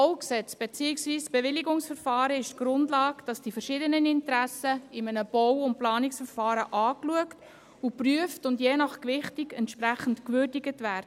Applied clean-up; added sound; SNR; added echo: none; none; none; none.